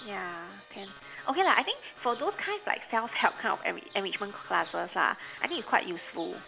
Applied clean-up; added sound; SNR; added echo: none; Alarm + Chirp, tweet; 18 dB; none.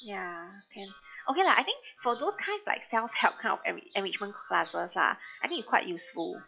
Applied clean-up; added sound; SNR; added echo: classical method log-MMSE.